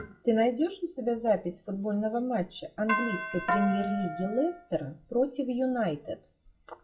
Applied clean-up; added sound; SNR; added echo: classical method WPE with log-MMSE.